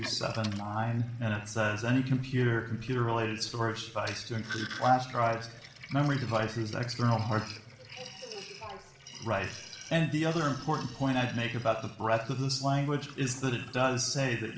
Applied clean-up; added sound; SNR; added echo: none; Sink (filling or washing); 17 dB; reverberation time 0.9 s.